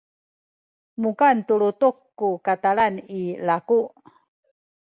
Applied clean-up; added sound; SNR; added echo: none; none; none; none.